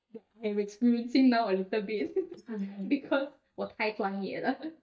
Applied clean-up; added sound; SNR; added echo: neural mask model DeepFilterNet 3.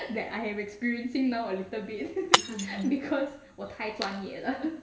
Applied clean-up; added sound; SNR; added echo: none; Shatter; 2 dB; reverberation time 0.9 s.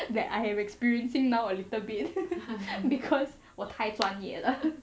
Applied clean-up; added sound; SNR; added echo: none; none; none; none.